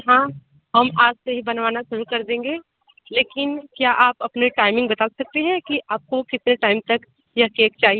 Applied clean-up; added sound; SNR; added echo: none; none; none; none.